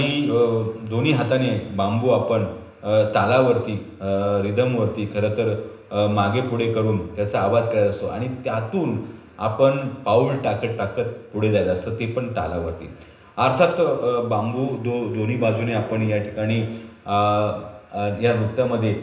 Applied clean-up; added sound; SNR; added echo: none; none; none; reverberation time 0.9 s.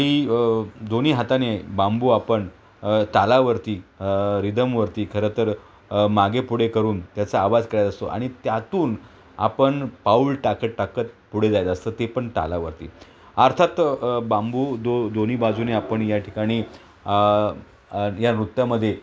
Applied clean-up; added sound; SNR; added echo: none; none; none; none.